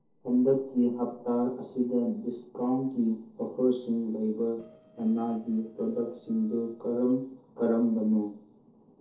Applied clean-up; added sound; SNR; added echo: neural separator model SepFormer DNS4.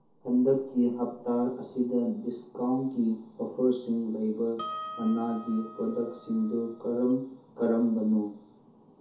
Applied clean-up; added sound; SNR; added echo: none; Harp; 13 dB; reverberation time 0.5 s.